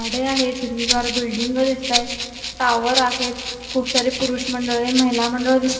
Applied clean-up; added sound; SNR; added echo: none; Rattle (instrument); 5 dB; reverberation time 2.3 s.